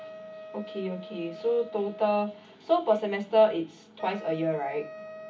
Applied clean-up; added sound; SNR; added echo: none; Wind instrument, woodwind instrument; 16 dB; reverberation time 0.4 s.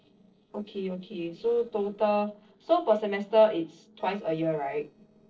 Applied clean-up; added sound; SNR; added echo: neural separator model SepFormer DNS4.